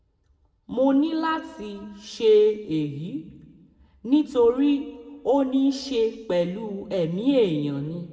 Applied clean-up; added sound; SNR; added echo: none; none; none; reverberation time 1.2 s.